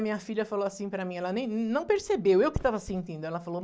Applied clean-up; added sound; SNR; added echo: none; none; none; none.